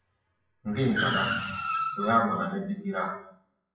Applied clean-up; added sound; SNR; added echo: classical method WPE with log-MMSE.